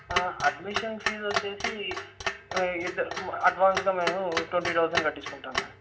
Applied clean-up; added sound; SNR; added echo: none; Clock; 4 dB; reverberation time 0.7 s.